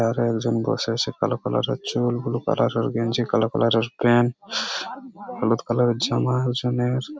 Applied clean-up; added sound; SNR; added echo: none; none; none; none.